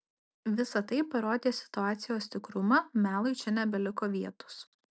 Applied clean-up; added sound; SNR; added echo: none; none; none; none.